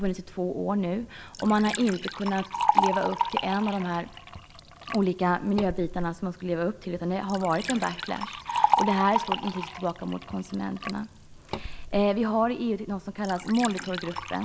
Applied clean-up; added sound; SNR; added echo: none; Liquid; 4 dB; none.